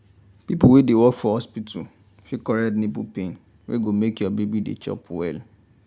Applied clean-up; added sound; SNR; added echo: none; none; none; none.